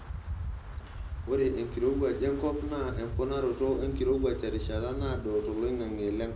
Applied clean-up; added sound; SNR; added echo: none; Wind; 6 dB; reverberation time 0.5 s.